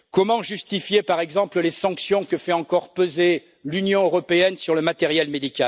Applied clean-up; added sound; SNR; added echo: none; none; none; none.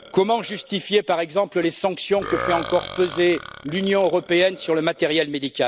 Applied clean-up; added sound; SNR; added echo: none; Burping, eructation; 14 dB; none.